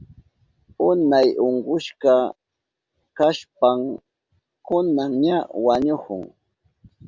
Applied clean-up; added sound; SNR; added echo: none; none; none; none.